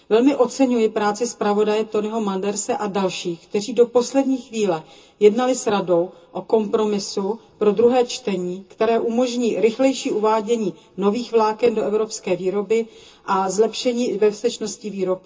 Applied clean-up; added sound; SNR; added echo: none; none; none; reverberation time 0.2 s.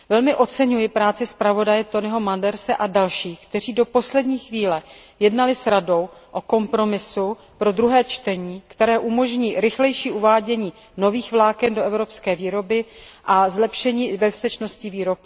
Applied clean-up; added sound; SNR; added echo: none; none; none; none.